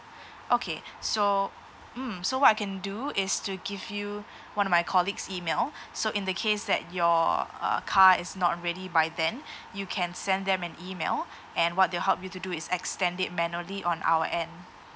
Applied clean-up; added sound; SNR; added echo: none; none; none; none.